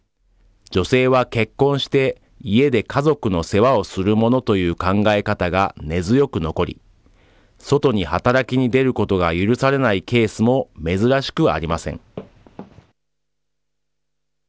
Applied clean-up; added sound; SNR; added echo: none; Walk, footsteps; 20 dB; none.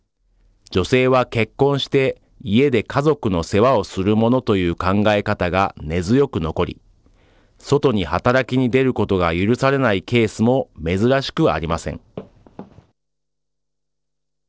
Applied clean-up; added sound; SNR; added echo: neural separator model SepFormer DNS4.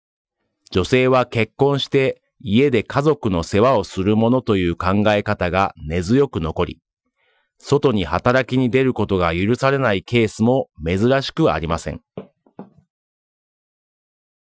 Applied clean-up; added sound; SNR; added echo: classical method Wiener filter.